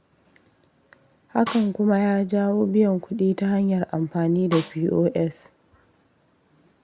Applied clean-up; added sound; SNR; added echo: none; Snare drum; 13 dB; none.